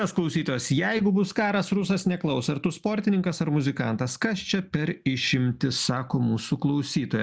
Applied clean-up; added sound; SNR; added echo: none; none; none; none.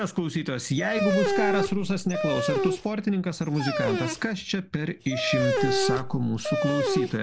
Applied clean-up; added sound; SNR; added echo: none; Dog; 1 dB; none.